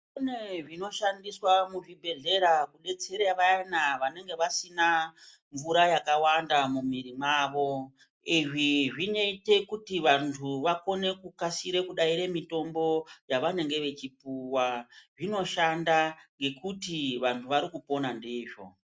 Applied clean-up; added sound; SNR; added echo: none; none; none; none.